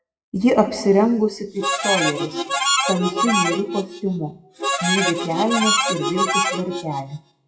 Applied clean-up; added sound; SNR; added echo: classical method WPE with log-MMSE.